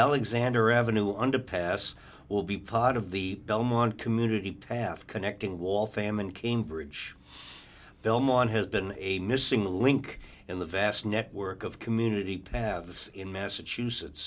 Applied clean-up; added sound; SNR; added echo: none; none; none; none.